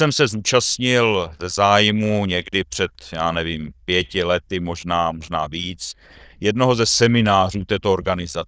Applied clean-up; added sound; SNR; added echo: neural diffusion model UNIVERSE++.